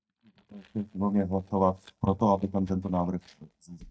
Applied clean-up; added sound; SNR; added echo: neural mask model DeepFilterNet 3.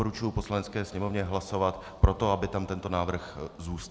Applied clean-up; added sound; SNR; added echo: none; none; none; none.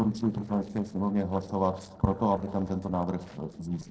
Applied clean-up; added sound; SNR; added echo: neural separator model SepFormer DNS4.